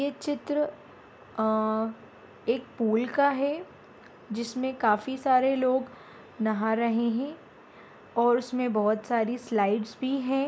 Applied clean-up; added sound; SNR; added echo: none; none; none; none.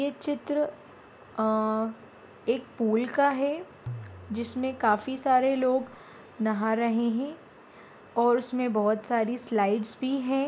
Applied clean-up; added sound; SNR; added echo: none; Tabla; 17 dB; none.